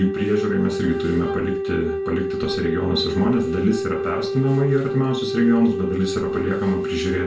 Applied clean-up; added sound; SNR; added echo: none; Wind instrument, woodwind instrument; 4 dB; reverberation time 0.3 s.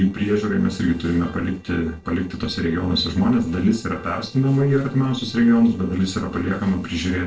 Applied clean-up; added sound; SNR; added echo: neural separator model SepFormer DNS4.